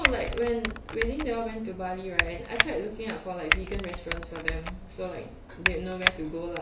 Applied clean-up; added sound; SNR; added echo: none; Typing; -2 dB; none.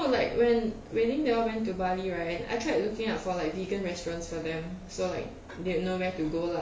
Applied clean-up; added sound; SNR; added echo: none; none; none; none.